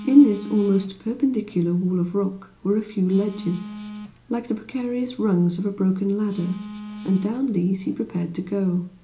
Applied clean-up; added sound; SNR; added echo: none; Telephone; 17 dB; reverberation time 0.4 s.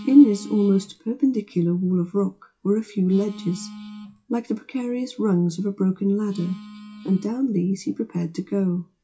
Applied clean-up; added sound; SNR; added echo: classical method WPE with log-MMSE.